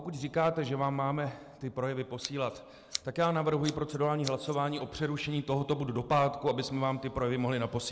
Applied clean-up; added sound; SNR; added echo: neural mask model Resemble Enhance denoiser.